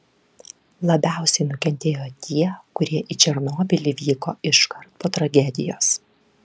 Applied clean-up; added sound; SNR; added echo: none; none; none; none.